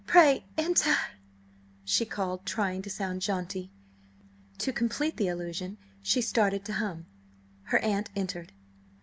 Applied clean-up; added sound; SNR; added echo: none; none; none; none.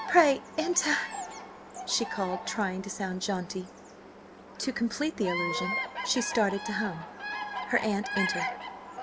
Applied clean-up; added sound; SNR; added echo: none; Bird vocalization, bird call, bird song; 7 dB; none.